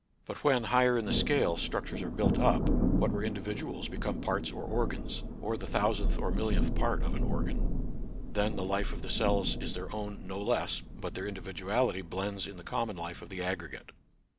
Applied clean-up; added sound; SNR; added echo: none; Thunder; -1 dB; none.